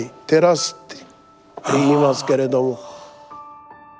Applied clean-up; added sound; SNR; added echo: none; none; none; none.